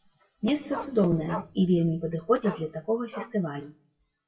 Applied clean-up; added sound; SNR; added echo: classical method WPE with log-MMSE.